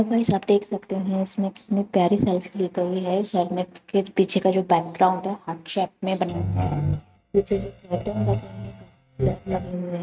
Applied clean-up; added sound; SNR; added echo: neural mask model RNNoise.